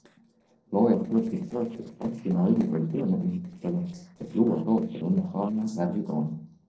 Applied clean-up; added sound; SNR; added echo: neural separator model SepFormer DNS4.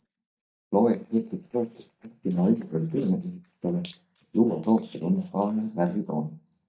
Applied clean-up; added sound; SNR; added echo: neural mask model DeepFilterNet 3.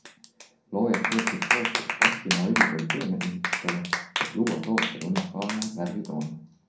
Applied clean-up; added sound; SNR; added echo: none; Clapping; 0 dB; reverberation time 0.6 s.